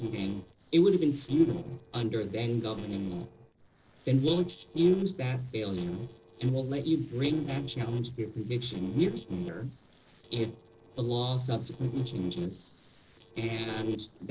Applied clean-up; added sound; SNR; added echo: neural separator model SepFormer DNS4.